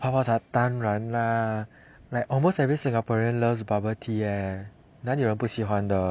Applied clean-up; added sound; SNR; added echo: none; none; none; none.